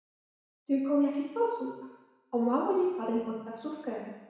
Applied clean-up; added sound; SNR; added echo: none; none; none; reverberation time 1.1 s.